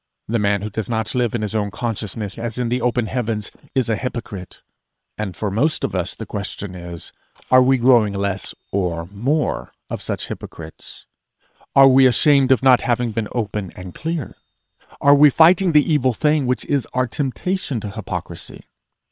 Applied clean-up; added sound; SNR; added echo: neural separator model SepFormer WHAM!.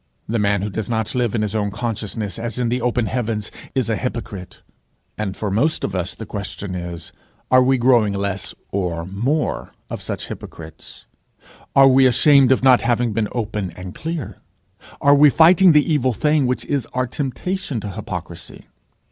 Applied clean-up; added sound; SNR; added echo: none; none; none; none.